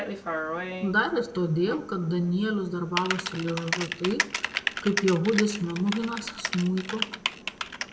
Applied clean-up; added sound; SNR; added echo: none; Typing; 5 dB; reverberation time 1.6 s.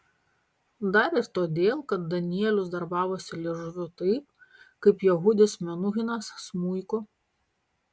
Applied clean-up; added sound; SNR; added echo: none; none; none; none.